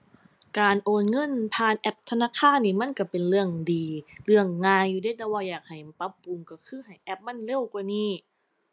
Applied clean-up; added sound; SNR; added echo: none; none; none; none.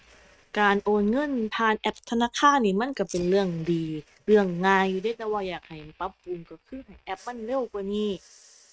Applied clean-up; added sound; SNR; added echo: neural mask model RNNoise.